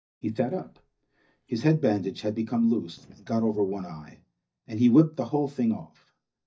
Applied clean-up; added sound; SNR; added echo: neural mask model DeepFilterNet 3.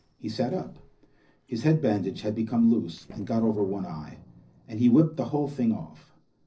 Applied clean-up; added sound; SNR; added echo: neural separator model SepFormer DNS4.